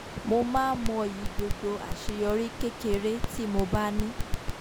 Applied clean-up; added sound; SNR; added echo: none; Crackle; 3 dB; none.